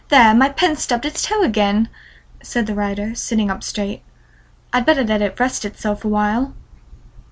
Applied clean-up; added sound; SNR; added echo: none; none; none; none.